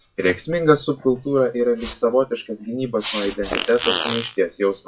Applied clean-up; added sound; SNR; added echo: classical method WPE with log-MMSE.